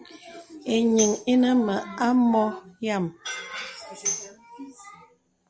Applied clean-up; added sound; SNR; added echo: none; Tambourine; 10 dB; none.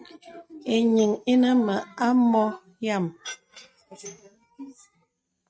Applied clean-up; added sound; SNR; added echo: neural mask model RNNoise.